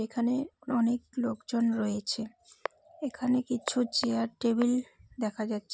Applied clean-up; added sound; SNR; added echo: none; none; none; none.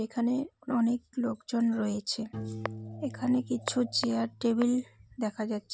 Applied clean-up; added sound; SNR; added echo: none; Piano; 16 dB; none.